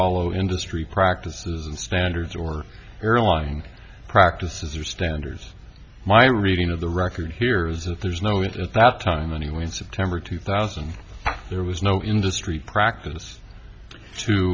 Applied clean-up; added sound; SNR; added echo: none; none; none; none.